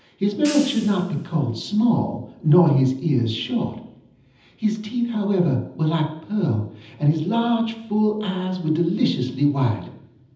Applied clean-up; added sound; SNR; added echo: none; Hi-hat; 17 dB; reverberation time 0.8 s.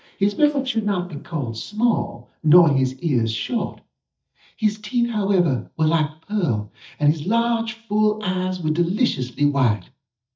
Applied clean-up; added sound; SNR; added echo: neural mask model DeepFilterNet 3.